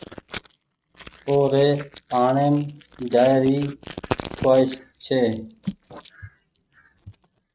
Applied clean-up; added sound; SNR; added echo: neural mask model RNNoise.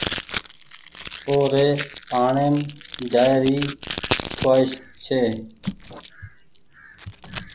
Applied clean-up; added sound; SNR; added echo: none; Packing tape, duct tape; 10 dB; none.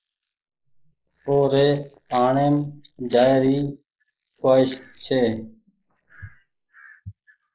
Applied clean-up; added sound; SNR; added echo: neural mask model Resemble Enhance denoiser.